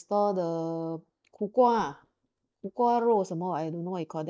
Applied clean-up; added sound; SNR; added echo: neural mask model DeepFilterNet 3.